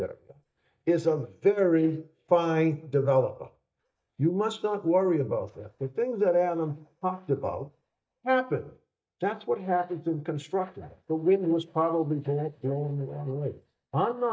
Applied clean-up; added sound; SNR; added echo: neural mask model DeepFilterNet 3.